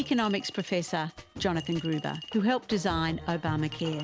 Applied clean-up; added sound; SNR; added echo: none; Chink, clink; 18 dB; none.